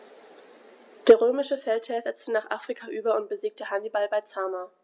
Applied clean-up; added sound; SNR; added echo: none; none; none; none.